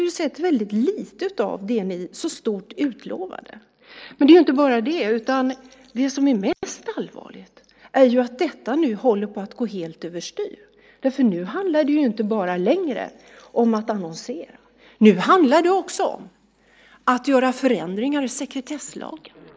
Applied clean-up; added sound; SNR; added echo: neural mask model Resemble Enhance denoiser.